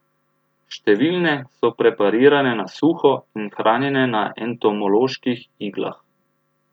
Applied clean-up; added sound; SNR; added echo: none; none; none; none.